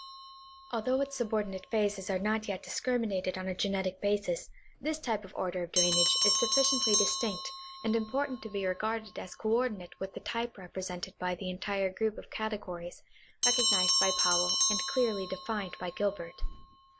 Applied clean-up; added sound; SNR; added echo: none; Bell; 2 dB; none.